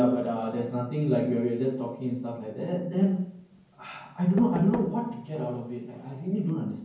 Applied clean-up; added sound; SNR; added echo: none; Knock / Wood; 16 dB; reverberation time 0.9 s.